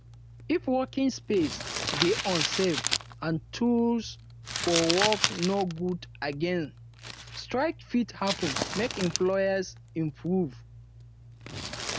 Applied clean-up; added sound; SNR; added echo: none; Crumpling, crinkling; 5 dB; none.